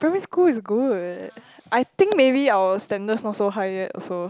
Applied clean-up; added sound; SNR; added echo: none; none; none; none.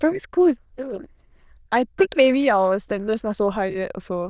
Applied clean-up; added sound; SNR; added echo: neural diffusion model UNIVERSE++.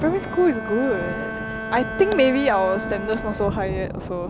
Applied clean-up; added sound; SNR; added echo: none; Thunder + Bowed string instrument; 7 dB; none.